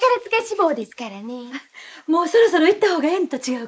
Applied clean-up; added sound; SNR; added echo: neural mask model Resemble Enhance denoiser.